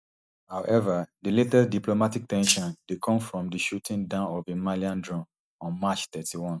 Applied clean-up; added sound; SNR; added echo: neural mask model DeepFilterNet 3.